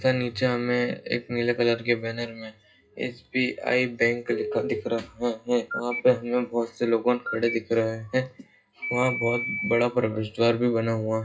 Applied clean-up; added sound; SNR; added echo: classical method WPE with log-MMSE.